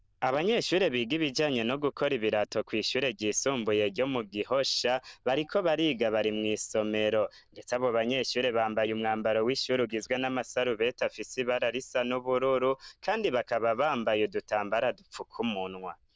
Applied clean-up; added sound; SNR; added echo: neural diffusion model UNIVERSE++.